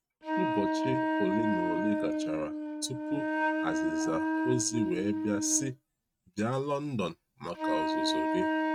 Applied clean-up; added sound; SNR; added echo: neural mask model RNNoise.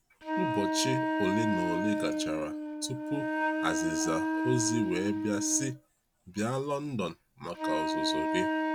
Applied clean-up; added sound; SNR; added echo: none; Wind instrument, woodwind instrument; -2 dB; none.